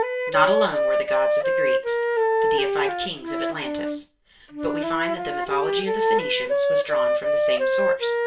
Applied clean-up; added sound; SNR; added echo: none; Wind instrument, woodwind instrument; -5 dB; reverberation time 0.2 s.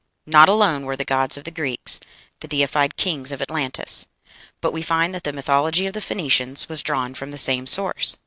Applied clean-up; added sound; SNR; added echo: none; none; none; none.